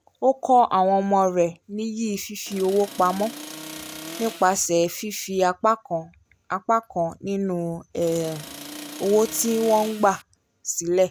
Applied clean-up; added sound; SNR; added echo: none; Accelerating, revving, vroom; 14 dB; none.